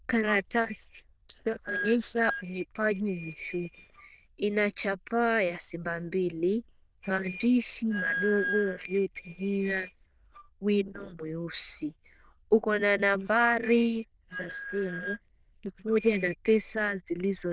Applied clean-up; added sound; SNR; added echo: neural diffusion model UNIVERSE++.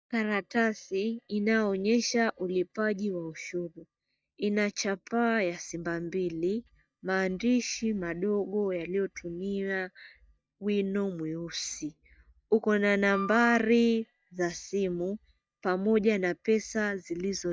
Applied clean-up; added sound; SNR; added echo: neural mask model DeepFilterNet 3.